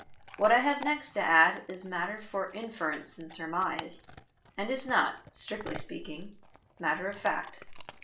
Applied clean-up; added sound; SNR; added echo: none; Chewing, mastication / Dog; 17 dB; reverberation time 0.3 s.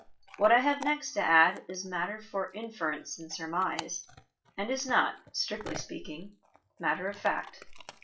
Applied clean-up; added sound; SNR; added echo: classical method WPE with log-MMSE.